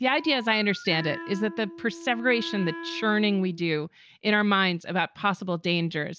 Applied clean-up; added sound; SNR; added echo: none; Telephone + Wind instrument, woodwind instrument; 14 dB; none.